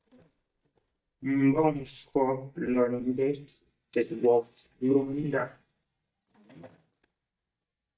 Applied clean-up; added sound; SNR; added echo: neural mask model DeepFilterNet 3.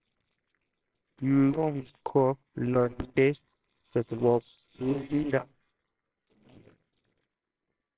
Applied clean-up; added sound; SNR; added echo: neural separator model SepFormer WHAMR!.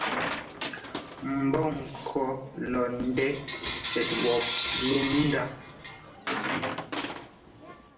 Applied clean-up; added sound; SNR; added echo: none; Coin (dropping) / Bell; 4 dB; reverberation time 0.6 s.